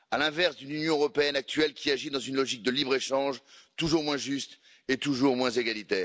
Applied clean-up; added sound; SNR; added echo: none; none; none; none.